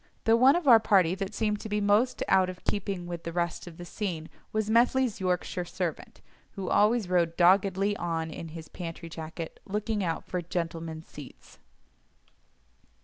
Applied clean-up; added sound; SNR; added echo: none; none; none; none.